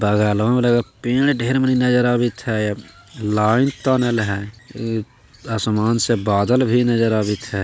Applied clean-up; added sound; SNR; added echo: none; none; none; none.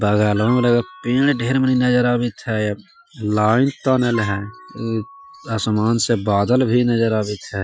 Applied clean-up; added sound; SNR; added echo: classical method Wiener filter.